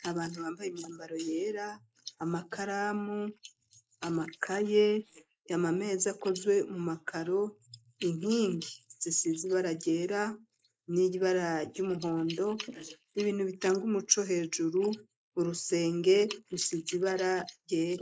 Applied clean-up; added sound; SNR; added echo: neural mask model Resemble Enhance denoiser.